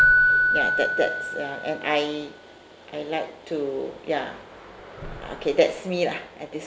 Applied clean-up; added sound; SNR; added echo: none; Keyboard (musical); -2 dB; none.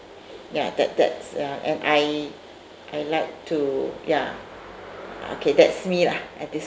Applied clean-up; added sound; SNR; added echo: none; none; none; none.